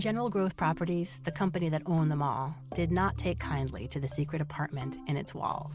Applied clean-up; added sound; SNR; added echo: none; none; none; none.